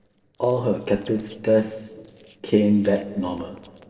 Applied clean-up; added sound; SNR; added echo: neural separator model SepFormer DNS4.